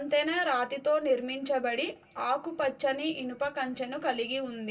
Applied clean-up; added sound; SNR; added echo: none; none; none; reverberation time 0.2 s.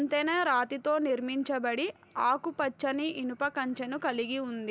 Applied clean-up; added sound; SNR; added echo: none; none; none; none.